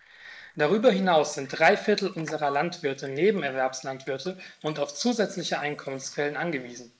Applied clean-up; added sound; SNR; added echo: neural mask model Resemble Enhance denoiser.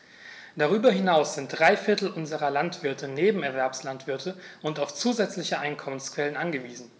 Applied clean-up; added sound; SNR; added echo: none; none; none; none.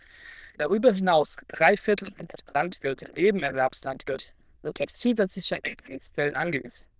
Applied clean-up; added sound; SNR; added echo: neural diffusion model UNIVERSE++.